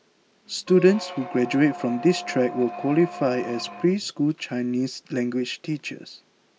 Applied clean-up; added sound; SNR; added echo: none; Squeak; 12 dB; none.